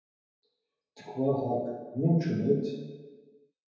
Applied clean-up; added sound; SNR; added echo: none; none; none; reverberation time 1.2 s.